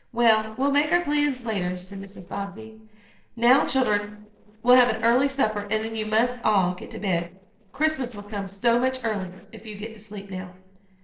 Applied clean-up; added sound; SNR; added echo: neural separator model SepFormer DNS4.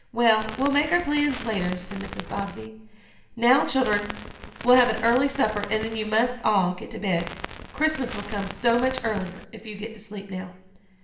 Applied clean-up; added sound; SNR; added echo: none; Crackle; 12 dB; reverberation time 1.0 s.